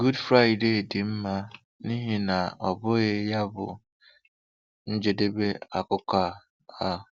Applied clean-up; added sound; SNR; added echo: none; none; none; none.